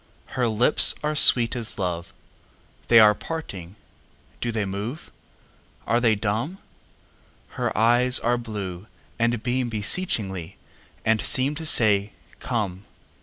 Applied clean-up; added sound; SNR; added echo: none; none; none; none.